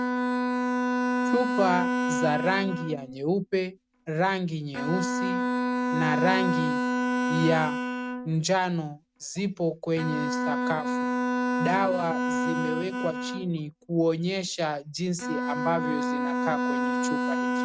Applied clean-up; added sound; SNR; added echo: neural mask model RNNoise.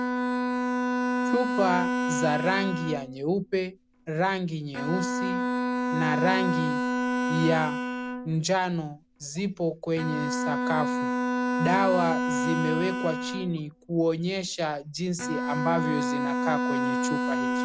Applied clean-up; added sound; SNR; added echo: none; Bowed string instrument; -1 dB; none.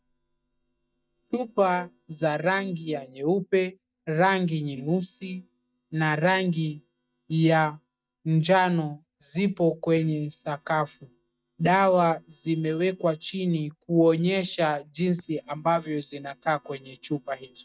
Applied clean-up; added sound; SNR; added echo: neural mask model DeepFilterNet 3.